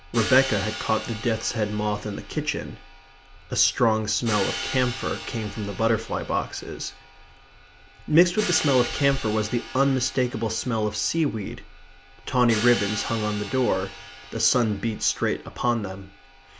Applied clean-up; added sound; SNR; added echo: none; Hi-hat; 12 dB; none.